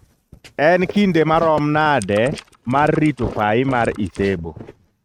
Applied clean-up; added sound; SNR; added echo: neural mask model RNNoise.